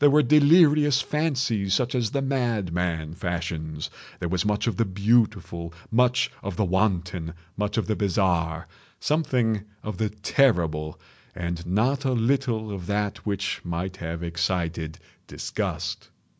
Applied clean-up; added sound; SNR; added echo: none; none; none; none.